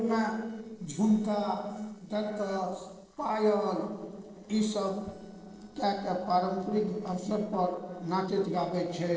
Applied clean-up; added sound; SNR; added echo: neural separator model SepFormer DNS4.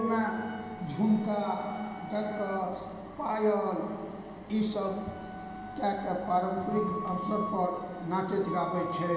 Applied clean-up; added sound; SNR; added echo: none; Wind instrument, woodwind instrument; 11 dB; reverberation time 1.1 s.